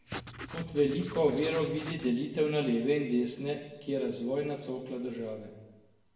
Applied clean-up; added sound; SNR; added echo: none; Writing; 10 dB; reverberation time 1.1 s.